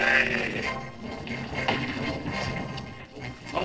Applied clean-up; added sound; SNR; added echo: neural separator model SepFormer DNS4.